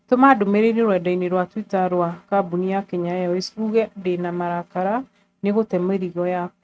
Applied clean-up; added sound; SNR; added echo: neural mask model RNNoise.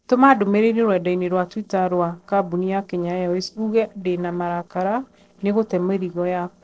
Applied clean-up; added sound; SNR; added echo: neural separator model SepFormer DNS4.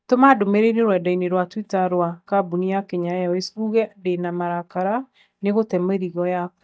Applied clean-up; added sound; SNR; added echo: neural mask model DeepFilterNet 3.